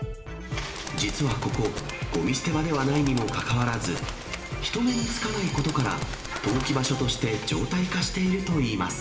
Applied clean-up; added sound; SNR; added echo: none; Bird; 13 dB; reverberation time 2.0 s.